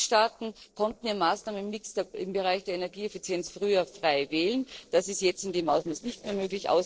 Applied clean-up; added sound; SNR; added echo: neural separator model SepFormer DNS4.